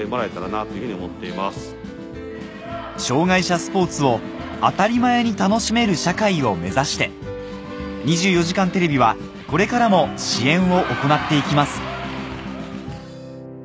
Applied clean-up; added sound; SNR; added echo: none; none; none; none.